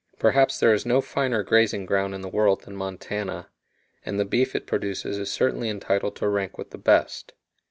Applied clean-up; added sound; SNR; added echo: none; none; none; none.